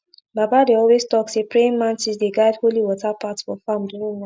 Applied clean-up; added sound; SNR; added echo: none; none; none; none.